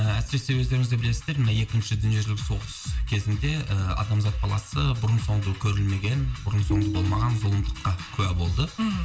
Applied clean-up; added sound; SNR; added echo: none; Tabla; 11 dB; reverberation time 0.4 s.